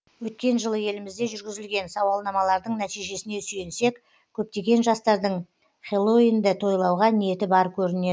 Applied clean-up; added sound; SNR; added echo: none; none; none; none.